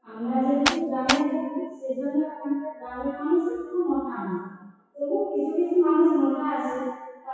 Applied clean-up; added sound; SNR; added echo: classical method WPE with log-MMSE.